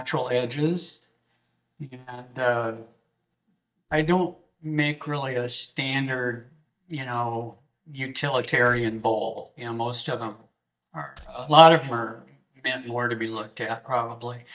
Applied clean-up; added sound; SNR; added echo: neural mask model DeepFilterNet 3.